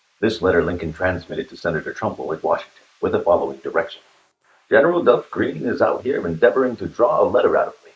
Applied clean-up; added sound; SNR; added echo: neural mask model Resemble Enhance denoiser.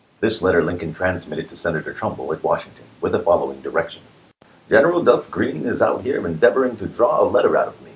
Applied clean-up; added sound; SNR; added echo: none; none; none; none.